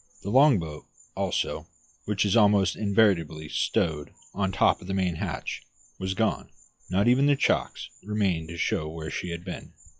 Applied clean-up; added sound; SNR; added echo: classical method log-MMSE.